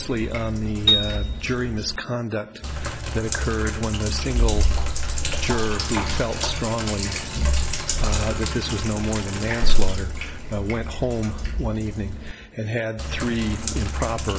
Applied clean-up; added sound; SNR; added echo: none; Sink (filling or washing) + Piano; -5 dB; none.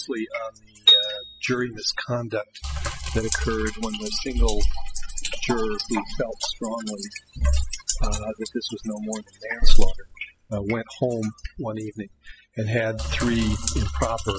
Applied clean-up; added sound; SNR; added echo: classical method spectral subtraction.